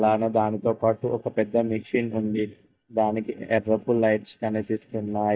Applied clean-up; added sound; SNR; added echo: neural mask model DeepFilterNet 3.